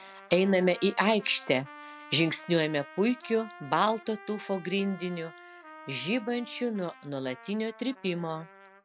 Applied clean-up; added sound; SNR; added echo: none; Trumpet + Coin (dropping); 19 dB; none.